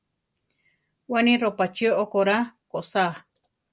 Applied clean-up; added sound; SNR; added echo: none; none; none; none.